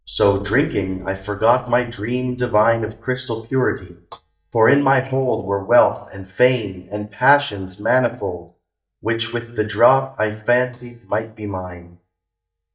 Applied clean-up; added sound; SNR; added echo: neural mask model DeepFilterNet 3.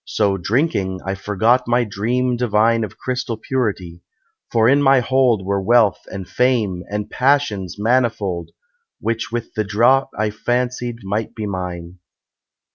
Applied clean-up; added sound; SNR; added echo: none; none; none; none.